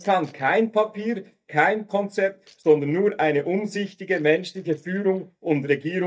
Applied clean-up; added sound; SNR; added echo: neural mask model DeepFilterNet 3.